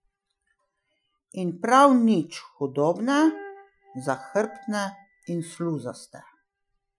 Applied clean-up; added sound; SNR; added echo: classical method Wiener filter.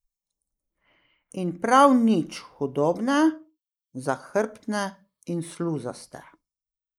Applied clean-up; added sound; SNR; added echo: neural mask model Resemble Enhance denoiser.